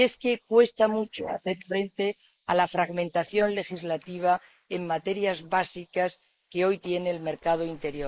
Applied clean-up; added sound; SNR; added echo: neural mask model Resemble Enhance denoiser.